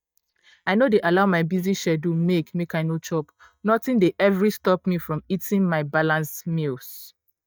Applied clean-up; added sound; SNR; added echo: neural mask model DeepFilterNet 3.